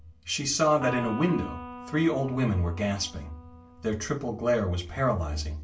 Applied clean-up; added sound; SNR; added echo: none; Electric guitar; 15 dB; reverberation time 0.3 s.